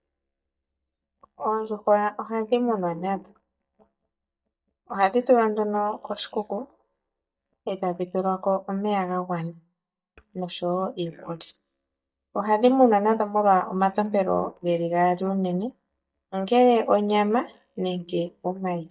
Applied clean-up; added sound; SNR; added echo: neural mask model DeepFilterNet 3.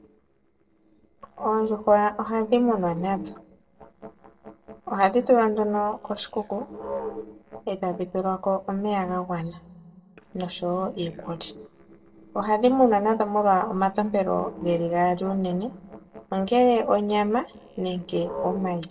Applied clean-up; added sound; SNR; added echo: neural separator model SepFormer DNS4.